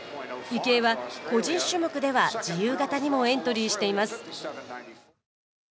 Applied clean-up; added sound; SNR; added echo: none; none; none; none.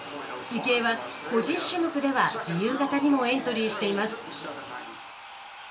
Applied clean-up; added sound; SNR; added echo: none; Sawing; 13 dB; reverberation time 0.2 s.